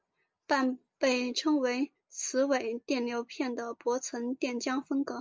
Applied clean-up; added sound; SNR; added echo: none; none; none; none.